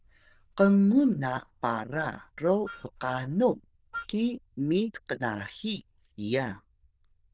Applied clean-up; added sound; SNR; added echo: neural diffusion model UNIVERSE++.